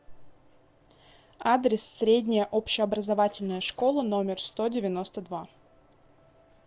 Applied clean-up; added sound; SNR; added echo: none; none; none; none.